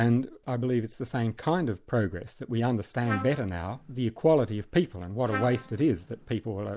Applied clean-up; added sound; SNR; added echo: none; Trumpet; 11 dB; none.